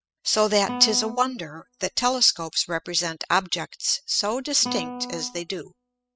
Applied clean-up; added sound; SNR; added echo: classical method spectral subtraction.